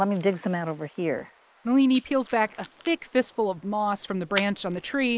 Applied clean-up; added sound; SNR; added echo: neural mask model Resemble Enhance denoiser.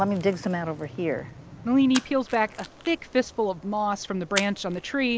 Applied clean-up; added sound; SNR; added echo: none; Splash, splatter; 15 dB; none.